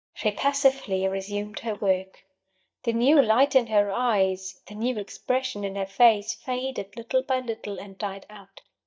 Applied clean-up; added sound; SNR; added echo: neural mask model DeepFilterNet 3.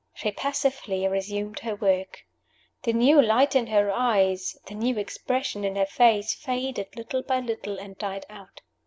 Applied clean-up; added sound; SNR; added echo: none; none; none; none.